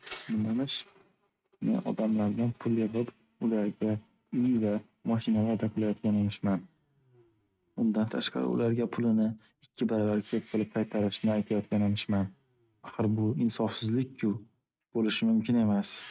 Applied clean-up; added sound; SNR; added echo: neural mask model RNNoise.